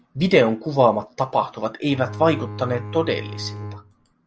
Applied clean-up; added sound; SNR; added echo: none; Bowed string instrument; 11 dB; none.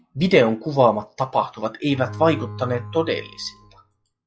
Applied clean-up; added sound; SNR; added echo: classical method log-MMSE.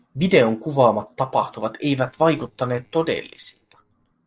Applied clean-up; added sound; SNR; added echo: neural separator model SepFormer DNS4.